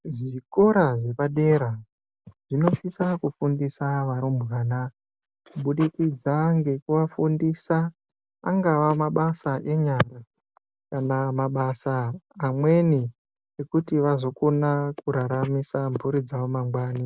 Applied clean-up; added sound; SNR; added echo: none; none; none; none.